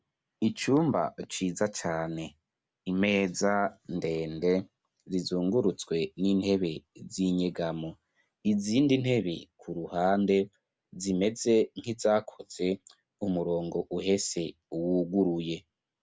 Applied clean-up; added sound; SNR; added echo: none; none; none; none.